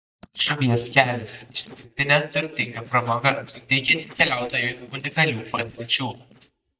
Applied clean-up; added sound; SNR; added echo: neural mask model DeepFilterNet 3.